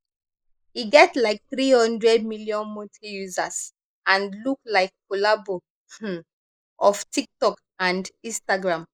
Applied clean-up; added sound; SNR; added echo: neural mask model Resemble Enhance denoiser.